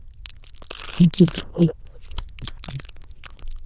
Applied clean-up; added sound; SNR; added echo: neural diffusion model UNIVERSE++.